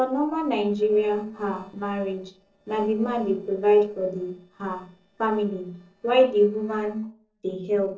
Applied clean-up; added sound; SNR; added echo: neural separator model SepFormer DNS4.